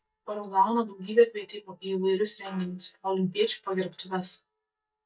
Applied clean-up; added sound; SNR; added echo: neural mask model DeepFilterNet 3.